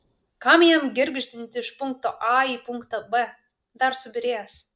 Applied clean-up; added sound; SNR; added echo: none; none; none; none.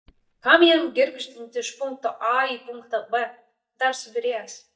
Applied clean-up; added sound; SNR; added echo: neural mask model DeepFilterNet 3.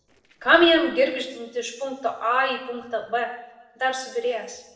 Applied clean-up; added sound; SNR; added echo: neural separator model SepFormer DNS4.